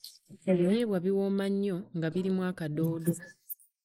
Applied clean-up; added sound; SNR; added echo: neural mask model Resemble Enhance denoiser.